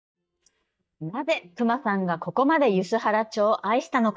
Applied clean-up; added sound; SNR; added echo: neural mask model DeepFilterNet 3.